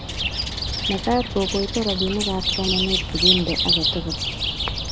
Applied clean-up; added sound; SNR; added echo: none; Chirp, tweet; -2 dB; none.